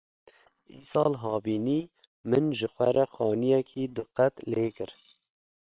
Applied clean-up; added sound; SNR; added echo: neural separator model SepFormer WHAM!.